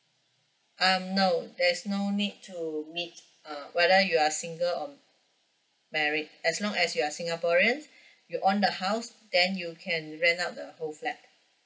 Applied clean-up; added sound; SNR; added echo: none; none; none; none.